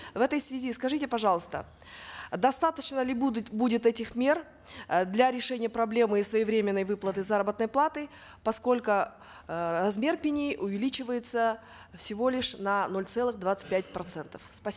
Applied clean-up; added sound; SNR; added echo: none; none; none; none.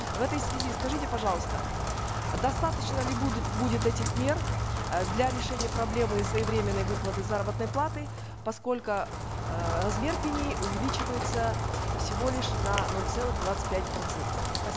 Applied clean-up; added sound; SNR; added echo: none; Rain; -2 dB; none.